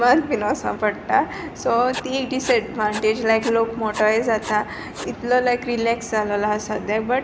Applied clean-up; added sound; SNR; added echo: none; Writing; 16 dB; none.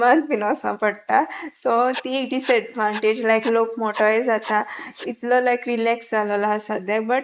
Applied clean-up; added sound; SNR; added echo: neural mask model Resemble Enhance denoiser.